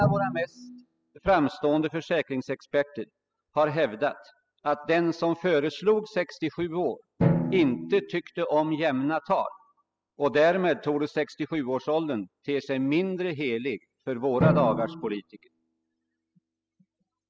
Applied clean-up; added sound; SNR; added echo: classical method spectral subtraction.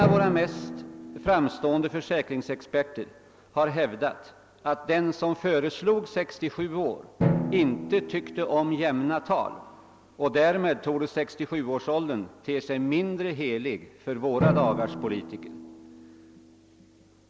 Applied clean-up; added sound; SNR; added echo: none; Drum; 7 dB; none.